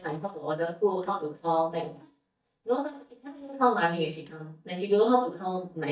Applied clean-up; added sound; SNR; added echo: neural mask model DeepFilterNet 3.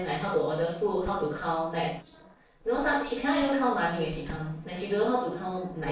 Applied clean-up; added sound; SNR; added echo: neural separator model SepFormer DNS4.